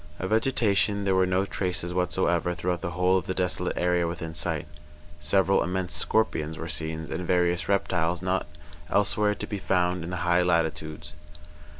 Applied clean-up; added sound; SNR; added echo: none; none; none; none.